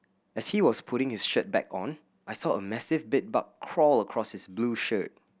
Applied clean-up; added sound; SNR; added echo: none; none; none; none.